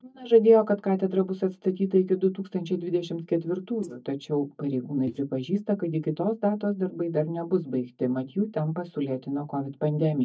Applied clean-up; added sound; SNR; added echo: neural mask model DeepFilterNet 3.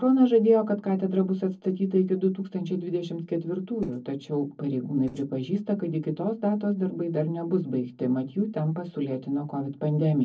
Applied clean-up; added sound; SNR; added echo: neural separator model SepFormer DNS4.